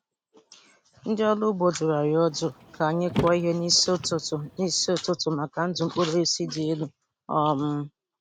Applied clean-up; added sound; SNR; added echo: none; Car; 11 dB; none.